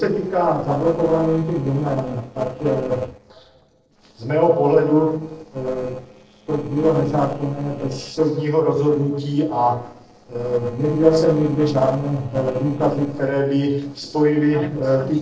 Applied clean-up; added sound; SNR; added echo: neural separator model SepFormer DNS4.